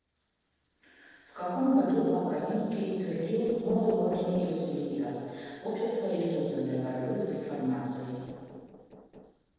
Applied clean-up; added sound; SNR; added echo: neural separator model SepFormer DNS4.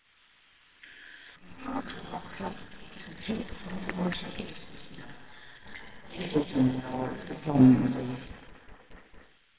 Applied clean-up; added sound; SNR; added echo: neural separator model SepFormer WHAMR!.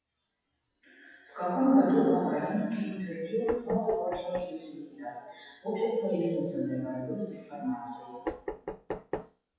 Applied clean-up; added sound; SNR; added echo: classical method WPE with log-MMSE.